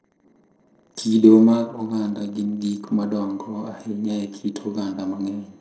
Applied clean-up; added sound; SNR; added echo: neural separator model SepFormer DNS4.